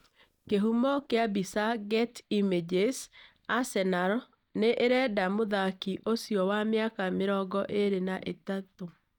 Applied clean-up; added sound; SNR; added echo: neural mask model DeepFilterNet 3.